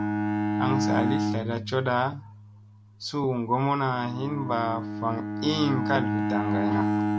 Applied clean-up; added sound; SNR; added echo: none; Bowed string instrument; 0 dB; none.